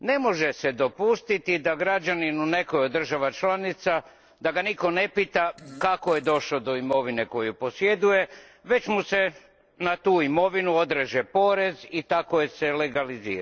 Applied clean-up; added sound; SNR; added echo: neural separator model SepFormer DNS4.